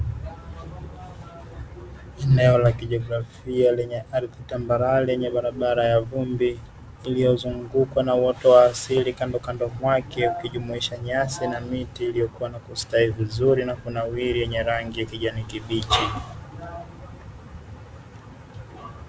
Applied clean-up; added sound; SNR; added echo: none; none; none; none.